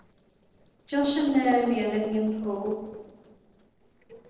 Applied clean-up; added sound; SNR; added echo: neural separator model SepFormer DNS4.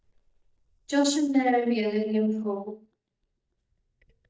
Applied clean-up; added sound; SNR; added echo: neural mask model DeepFilterNet 3.